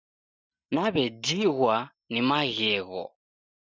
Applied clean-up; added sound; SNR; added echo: neural mask model DeepFilterNet 3.